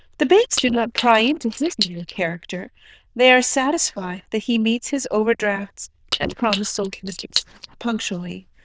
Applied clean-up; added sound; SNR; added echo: neural diffusion model UNIVERSE++.